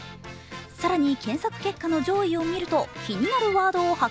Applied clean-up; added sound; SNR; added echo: none; Meow; 20 dB; none.